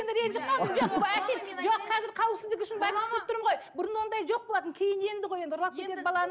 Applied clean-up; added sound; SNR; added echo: none; none; none; none.